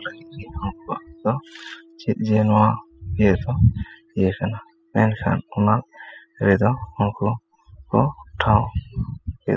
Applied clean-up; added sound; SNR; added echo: classical method spectral subtraction.